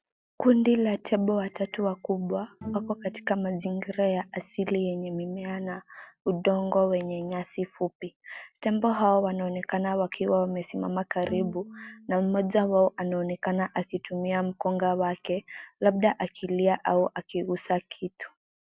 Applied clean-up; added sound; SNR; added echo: none; Bowed string instrument; 15 dB; none.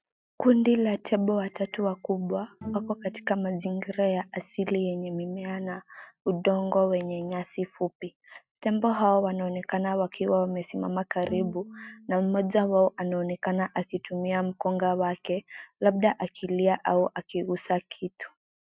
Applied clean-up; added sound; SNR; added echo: neural mask model RNNoise.